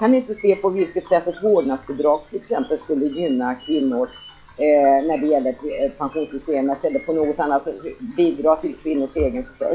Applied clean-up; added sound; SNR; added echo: classical method log-MMSE.